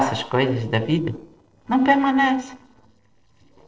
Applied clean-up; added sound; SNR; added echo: neural separator model SepFormer DNS4.